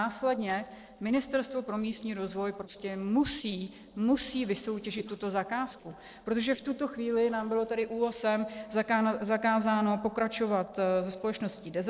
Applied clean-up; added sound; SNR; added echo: neural separator model SepFormer DNS4.